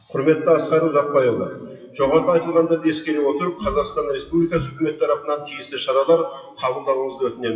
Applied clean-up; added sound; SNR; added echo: classical method WPE with log-MMSE.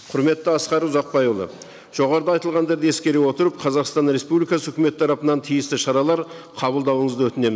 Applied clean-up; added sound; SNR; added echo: none; none; none; none.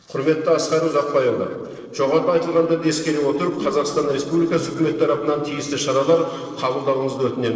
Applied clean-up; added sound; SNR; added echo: neural separator model SepFormer DNS4.